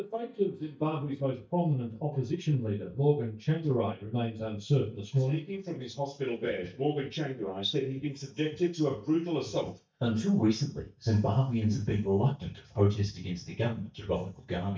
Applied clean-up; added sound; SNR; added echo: neural mask model DeepFilterNet 3.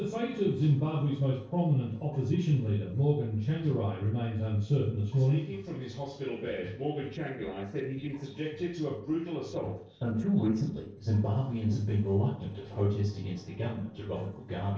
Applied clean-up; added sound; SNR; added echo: neural separator model SepFormer DNS4.